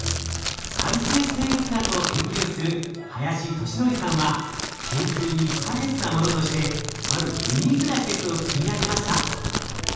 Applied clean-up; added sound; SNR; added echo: none; Crackle; 4 dB; reverberation time 1.2 s.